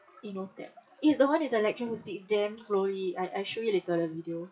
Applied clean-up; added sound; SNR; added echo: classical method WPE with log-MMSE.